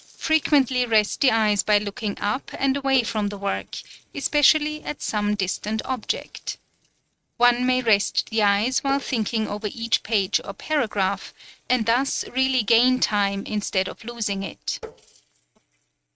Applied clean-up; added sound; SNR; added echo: neural mask model RNNoise.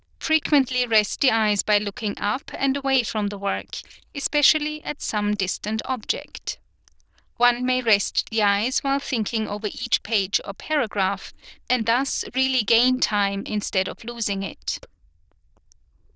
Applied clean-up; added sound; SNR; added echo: neural diffusion model UNIVERSE++.